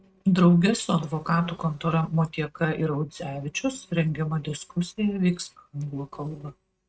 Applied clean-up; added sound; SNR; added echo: neural mask model RNNoise.